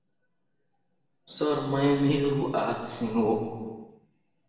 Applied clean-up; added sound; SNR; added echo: none; none; none; reverberation time 1.2 s.